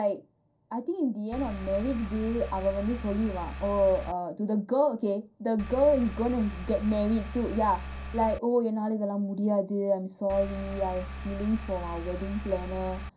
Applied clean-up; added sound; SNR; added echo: none; Engine; 9 dB; reverberation time 0.3 s.